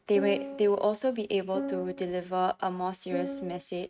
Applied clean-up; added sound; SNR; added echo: neural mask model RNNoise.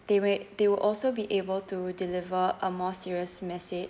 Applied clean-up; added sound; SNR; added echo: none; none; none; none.